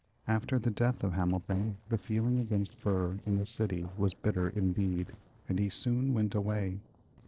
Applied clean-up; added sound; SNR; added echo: neural separator model SepFormer DNS4.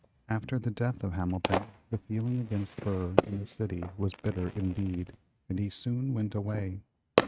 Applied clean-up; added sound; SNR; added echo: neural mask model RNNoise.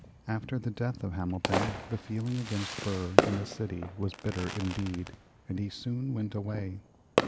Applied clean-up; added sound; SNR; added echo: none; Fireworks; 1 dB; none.